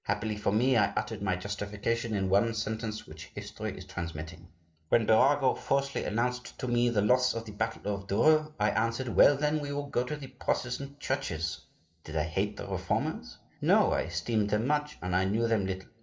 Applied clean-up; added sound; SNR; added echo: none; none; none; reverberation time 0.4 s.